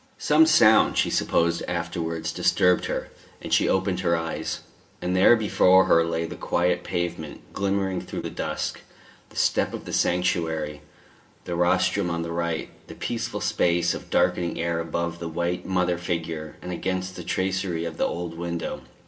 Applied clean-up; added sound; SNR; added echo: none; none; none; reverberation time 0.2 s.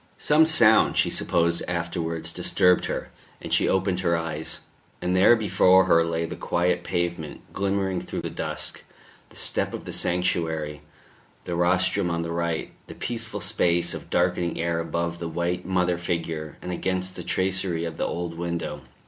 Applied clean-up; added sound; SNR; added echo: none; none; none; none.